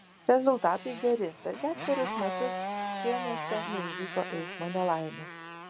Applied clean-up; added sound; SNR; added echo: none; Motorcycle; 7 dB; none.